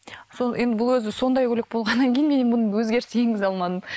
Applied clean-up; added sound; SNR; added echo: neural mask model Resemble Enhance denoiser.